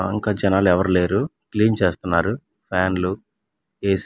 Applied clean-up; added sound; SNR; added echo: none; none; none; none.